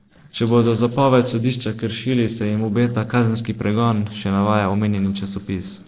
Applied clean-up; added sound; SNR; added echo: neural separator model SepFormer DNS4.